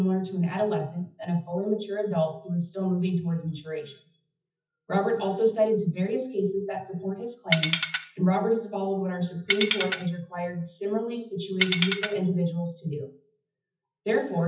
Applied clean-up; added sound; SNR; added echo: classical method WPE with log-MMSE.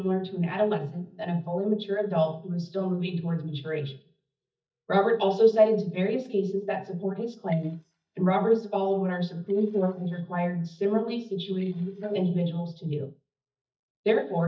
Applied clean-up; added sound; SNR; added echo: neural mask model DeepFilterNet 3.